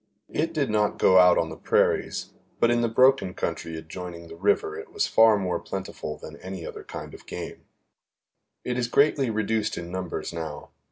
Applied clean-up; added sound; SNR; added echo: none; none; none; none.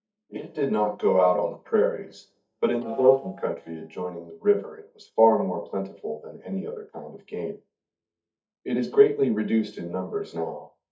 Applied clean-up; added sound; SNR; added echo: neural mask model DeepFilterNet 3.